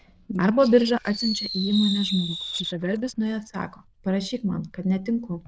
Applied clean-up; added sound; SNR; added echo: neural diffusion model UNIVERSE++.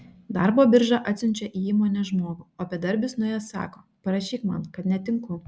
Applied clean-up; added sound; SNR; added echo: none; none; none; none.